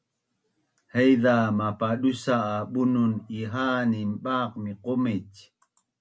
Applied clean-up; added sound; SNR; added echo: none; none; none; none.